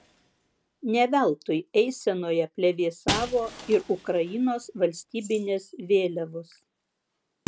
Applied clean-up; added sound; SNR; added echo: none; Shatter + Rattle / Keys jangling; 13 dB; none.